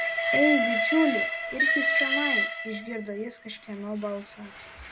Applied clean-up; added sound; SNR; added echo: none; Train; -2 dB; none.